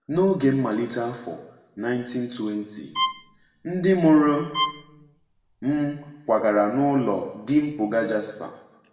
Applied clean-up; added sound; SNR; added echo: none; Bowed string instrument; 7 dB; reverberation time 1.0 s.